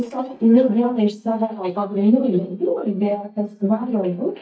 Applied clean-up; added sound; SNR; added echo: neural mask model DeepFilterNet 3.